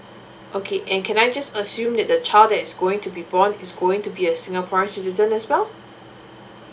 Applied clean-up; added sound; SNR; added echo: none; none; none; none.